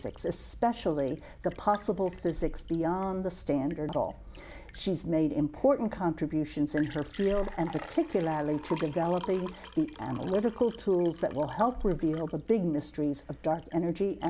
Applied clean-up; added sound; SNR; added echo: none; Liquid; 15 dB; none.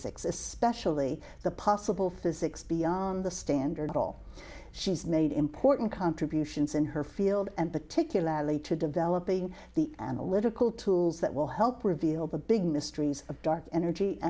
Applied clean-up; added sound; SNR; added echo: none; none; none; none.